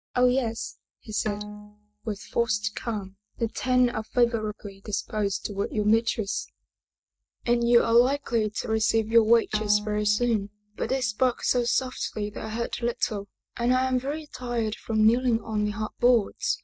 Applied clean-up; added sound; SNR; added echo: neural mask model DeepFilterNet 3.